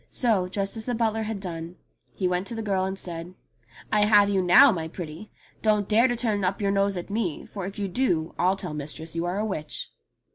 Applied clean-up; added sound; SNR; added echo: none; none; none; none.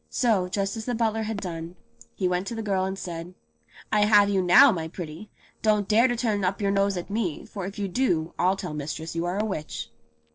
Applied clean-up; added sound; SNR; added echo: neural separator model SepFormer DNS4.